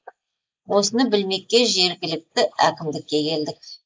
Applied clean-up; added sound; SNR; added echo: neural mask model Resemble Enhance denoiser.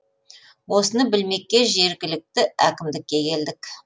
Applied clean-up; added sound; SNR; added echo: none; none; none; none.